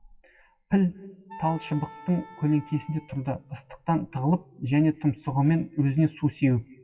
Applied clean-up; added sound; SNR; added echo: classical method WPE with log-MMSE.